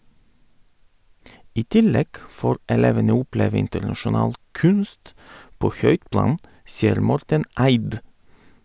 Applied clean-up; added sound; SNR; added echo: none; none; none; none.